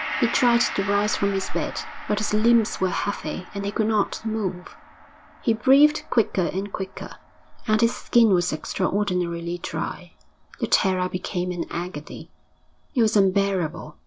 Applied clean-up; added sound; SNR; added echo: none; Gong; 16 dB; none.